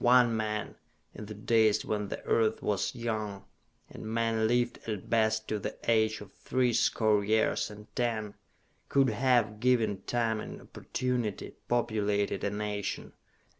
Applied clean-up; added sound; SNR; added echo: none; none; none; none.